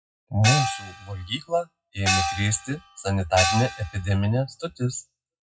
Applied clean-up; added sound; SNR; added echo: classical method WPE with log-MMSE.